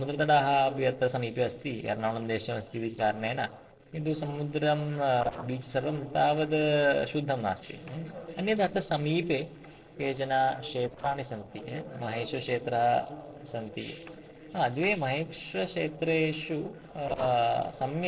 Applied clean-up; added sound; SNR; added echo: neural separator model SepFormer DNS4.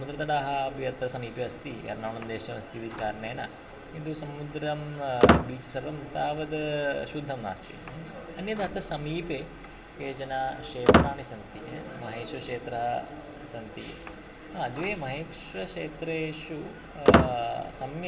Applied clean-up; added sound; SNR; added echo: none; Squeak; -4 dB; reverberation time 1.8 s.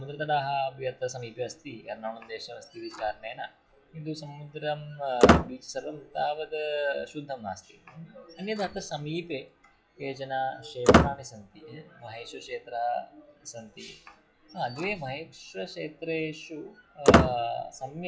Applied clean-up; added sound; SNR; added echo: classical method WPE with log-MMSE.